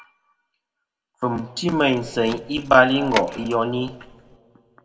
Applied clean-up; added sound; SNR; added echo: none; Door / Car; 13 dB; reverberation time 1.0 s.